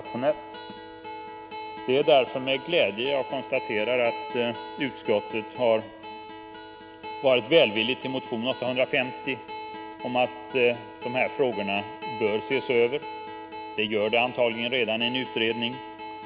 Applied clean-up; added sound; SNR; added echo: none; Acoustic guitar; 11 dB; none.